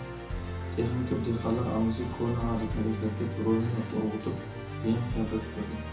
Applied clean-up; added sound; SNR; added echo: none; Musical instrument; 5 dB; reverberation time 0.6 s.